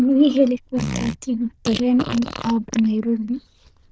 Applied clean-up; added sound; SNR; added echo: neural diffusion model UNIVERSE++.